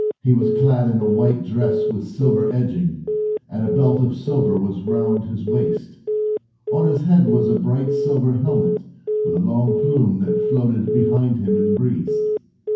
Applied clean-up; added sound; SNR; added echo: none; Telephone; 3 dB; reverberation time 0.9 s.